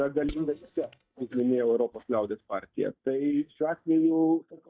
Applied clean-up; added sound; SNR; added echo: neural mask model DeepFilterNet 3.